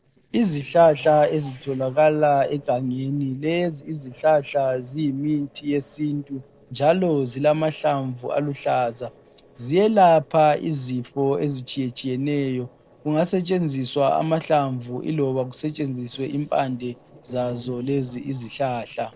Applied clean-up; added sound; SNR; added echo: neural separator model SepFormer DNS4.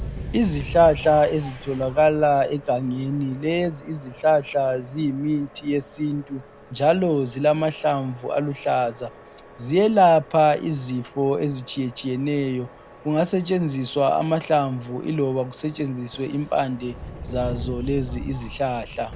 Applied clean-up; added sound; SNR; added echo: none; Subway, metro, underground; 16 dB; none.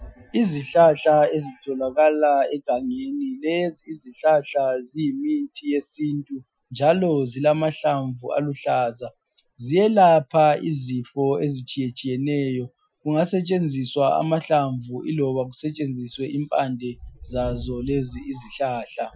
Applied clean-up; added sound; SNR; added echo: classical method Wiener filter.